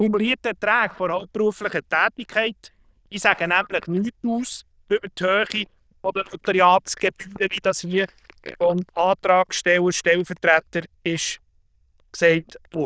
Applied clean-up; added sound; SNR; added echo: neural diffusion model UNIVERSE++.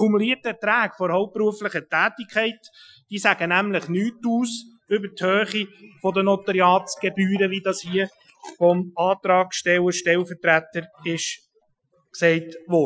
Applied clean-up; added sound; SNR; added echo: classical method Wiener filter.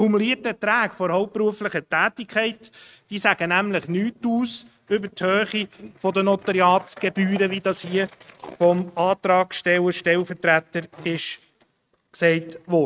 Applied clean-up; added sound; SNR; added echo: neural mask model RNNoise.